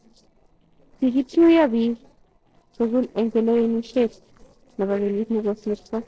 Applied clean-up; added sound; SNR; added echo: neural separator model SepFormer DNS4.